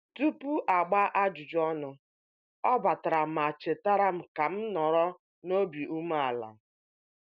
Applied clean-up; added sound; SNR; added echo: none; none; none; none.